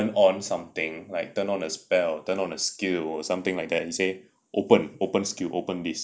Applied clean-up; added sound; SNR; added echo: none; none; none; none.